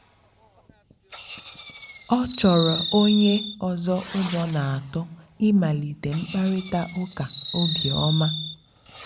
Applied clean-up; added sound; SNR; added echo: none; Fireworks; 9 dB; none.